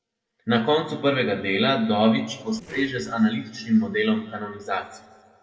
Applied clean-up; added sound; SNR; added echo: neural separator model SepFormer DNS4.